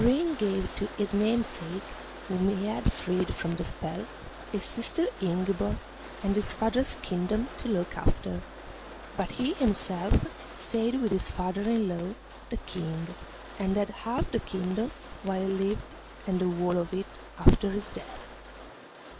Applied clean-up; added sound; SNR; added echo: none; Rain; 15 dB; none.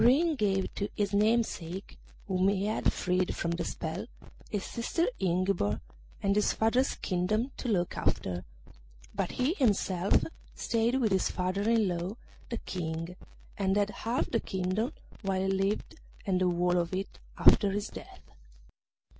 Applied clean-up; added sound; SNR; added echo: none; none; none; none.